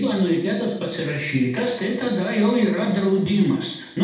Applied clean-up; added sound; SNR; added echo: none; none; none; reverberation time 0.8 s.